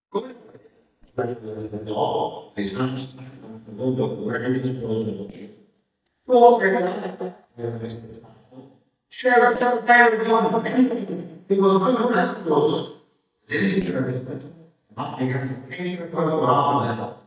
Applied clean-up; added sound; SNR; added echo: neural mask model DeepFilterNet 3.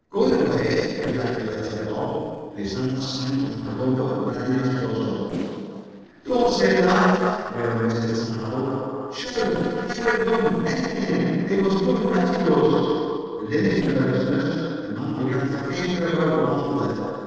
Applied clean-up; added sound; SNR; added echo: neural separator model SepFormer DNS4.